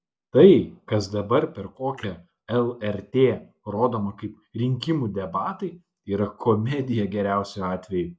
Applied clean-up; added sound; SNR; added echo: none; none; none; none.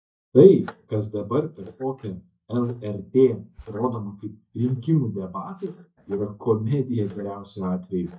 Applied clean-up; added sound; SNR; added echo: neural mask model DeepFilterNet 3.